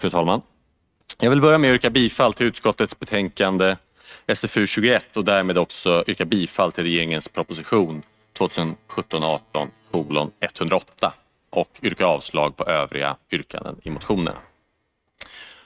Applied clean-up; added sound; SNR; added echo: neural mask model RNNoise.